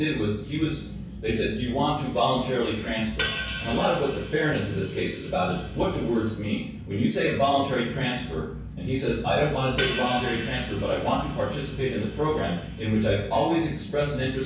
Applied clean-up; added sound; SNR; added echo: none; Hi-hat; 7 dB; reverberation time 0.6 s.